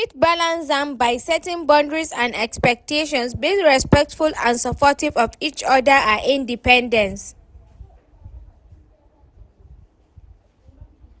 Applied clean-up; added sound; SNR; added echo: none; none; none; none.